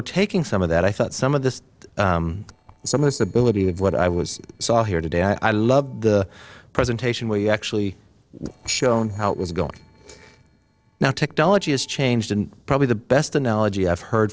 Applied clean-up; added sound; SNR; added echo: neural separator model SepFormer DNS4.